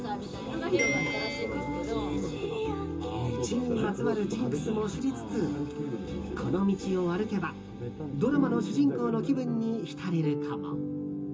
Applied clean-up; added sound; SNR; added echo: none; Marimba, xylophone; 10 dB; reverberation time 0.2 s.